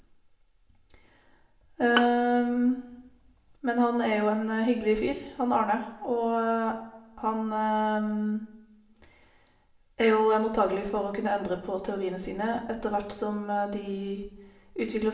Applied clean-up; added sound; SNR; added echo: none; Bowed string instrument; 8 dB; reverberation time 0.7 s.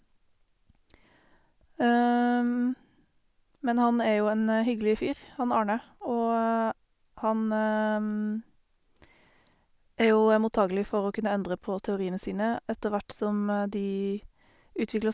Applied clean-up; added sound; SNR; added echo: none; none; none; none.